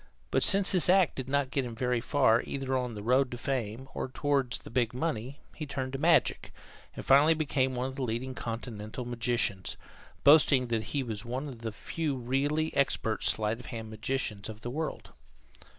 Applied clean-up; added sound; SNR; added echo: none; none; none; none.